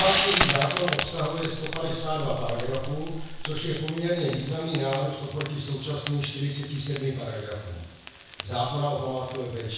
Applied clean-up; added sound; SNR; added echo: none; Frying (food); 2 dB; reverberation time 1.0 s.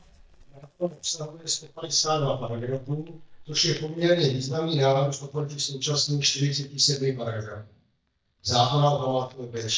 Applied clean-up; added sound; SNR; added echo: neural mask model DeepFilterNet 3.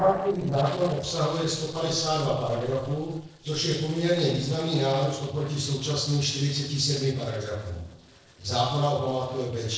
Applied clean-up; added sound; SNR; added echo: neural separator model SepFormer DNS4.